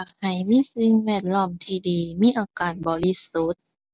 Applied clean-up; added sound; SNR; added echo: none; none; none; none.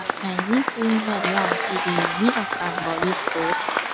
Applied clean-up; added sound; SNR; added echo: none; Applause / Crowd / Cheering; 0 dB; none.